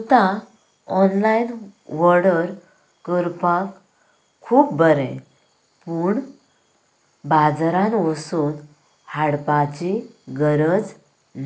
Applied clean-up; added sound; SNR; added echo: none; none; none; none.